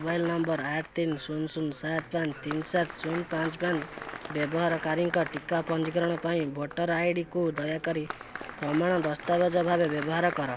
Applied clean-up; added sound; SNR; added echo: none; Applause; 13 dB; none.